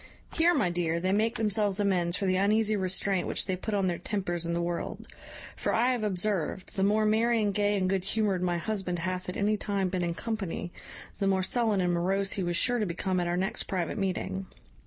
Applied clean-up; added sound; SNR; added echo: none; none; none; none.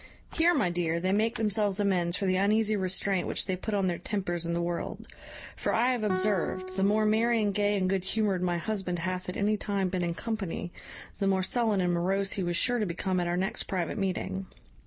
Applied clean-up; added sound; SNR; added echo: none; Guitar; 11 dB; none.